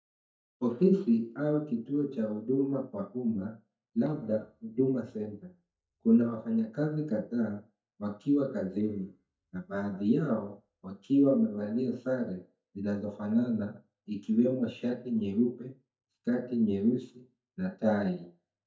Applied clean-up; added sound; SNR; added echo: neural mask model DeepFilterNet 3.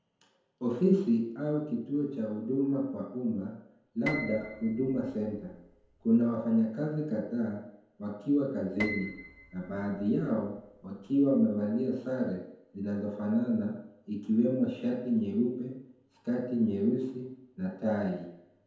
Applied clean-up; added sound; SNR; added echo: none; Piano; 13 dB; reverberation time 0.9 s.